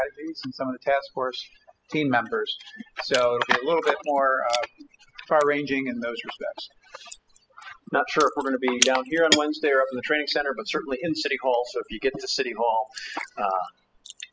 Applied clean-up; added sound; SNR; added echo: classical method spectral subtraction.